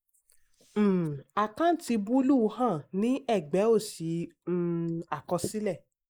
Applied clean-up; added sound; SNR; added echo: neural mask model Resemble Enhance denoiser.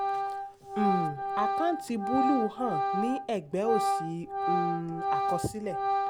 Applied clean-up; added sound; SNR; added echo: none; Organ; -2 dB; none.